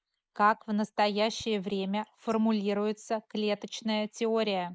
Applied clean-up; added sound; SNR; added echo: neural mask model Resemble Enhance denoiser.